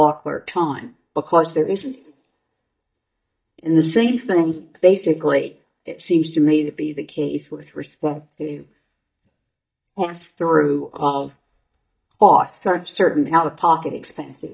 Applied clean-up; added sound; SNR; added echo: neural mask model DeepFilterNet 3.